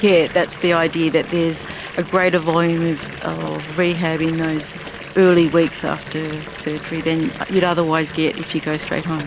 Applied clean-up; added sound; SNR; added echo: none; Fill (with liquid) / Bathtub (filling or washing) / Water tap, faucet; 13 dB; none.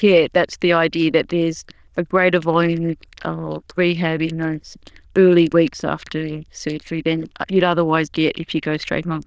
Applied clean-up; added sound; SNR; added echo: neural diffusion model UNIVERSE++.